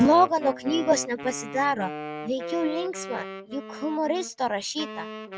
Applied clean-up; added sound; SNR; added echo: none; Wind instrument, woodwind instrument; 10 dB; none.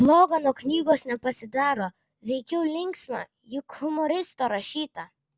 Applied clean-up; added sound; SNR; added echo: none; none; none; none.